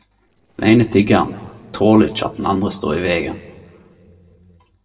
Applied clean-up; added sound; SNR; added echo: neural separator model SepFormer DNS4.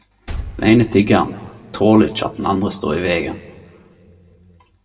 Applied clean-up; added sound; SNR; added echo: none; Liquid; 17 dB; reverberation time 1.1 s.